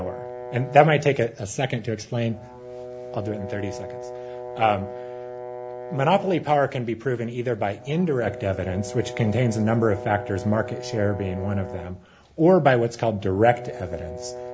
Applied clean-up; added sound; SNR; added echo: none; Brass instrument; 13 dB; none.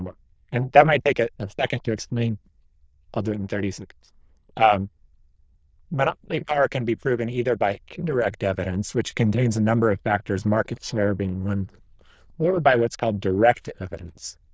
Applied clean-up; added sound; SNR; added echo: neural diffusion model UNIVERSE++.